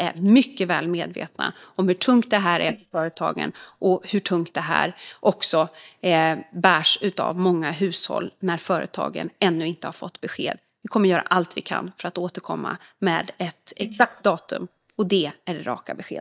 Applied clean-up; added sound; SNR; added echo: neural mask model DeepFilterNet 3.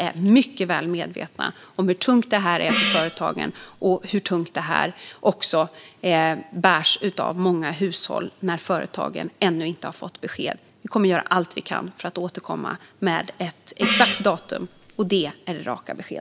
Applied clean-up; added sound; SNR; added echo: none; Gong; 3 dB; none.